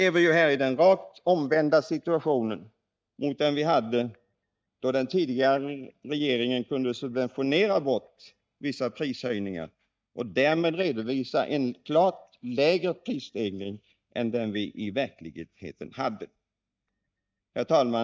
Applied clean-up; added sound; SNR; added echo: neural mask model DeepFilterNet 3.